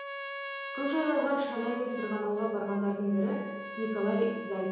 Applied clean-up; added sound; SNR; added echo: none; Trumpet; 10 dB; reverberation time 1.0 s.